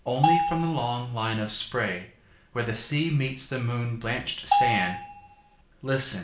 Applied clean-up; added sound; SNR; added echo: none; Bell; -2 dB; reverberation time 0.5 s.